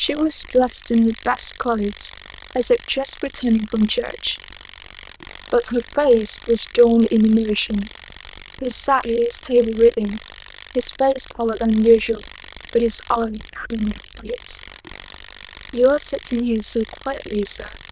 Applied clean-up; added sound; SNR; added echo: neural diffusion model UNIVERSE++.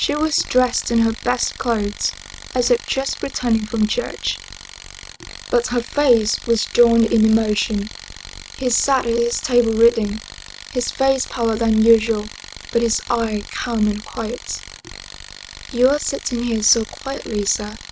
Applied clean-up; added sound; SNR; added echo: none; Tools; 16 dB; none.